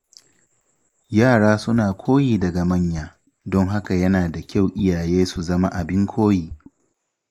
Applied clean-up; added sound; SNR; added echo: neural mask model Resemble Enhance denoiser.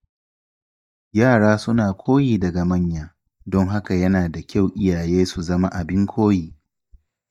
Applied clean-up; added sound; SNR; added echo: neural mask model DeepFilterNet 3.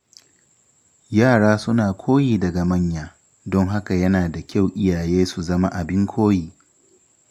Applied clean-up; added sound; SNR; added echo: none; none; none; none.